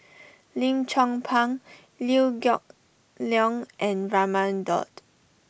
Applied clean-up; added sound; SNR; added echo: none; none; none; none.